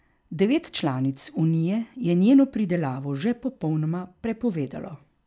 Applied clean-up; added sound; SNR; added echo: none; none; none; none.